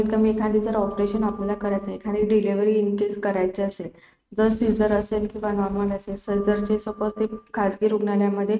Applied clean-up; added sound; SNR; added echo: neural mask model RNNoise.